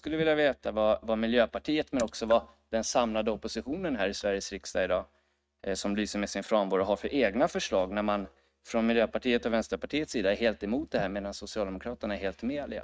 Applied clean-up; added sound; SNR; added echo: neural mask model RNNoise.